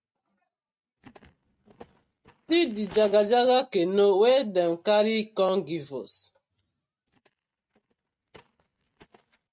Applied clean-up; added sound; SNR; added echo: neural mask model RNNoise.